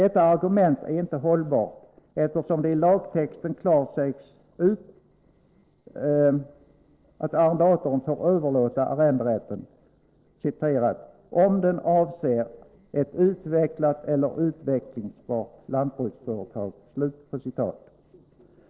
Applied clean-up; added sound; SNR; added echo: neural separator model SepFormer DNS4.